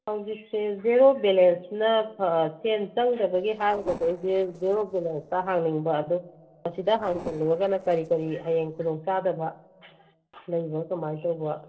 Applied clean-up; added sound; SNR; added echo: neural separator model SepFormer DNS4.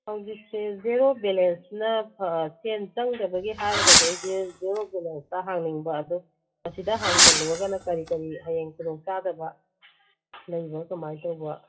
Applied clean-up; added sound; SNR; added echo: classical method WPE with log-MMSE.